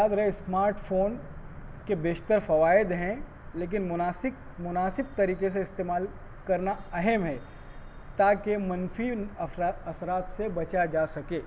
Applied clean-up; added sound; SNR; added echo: none; none; none; none.